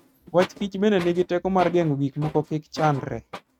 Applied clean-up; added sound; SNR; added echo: neural mask model RNNoise.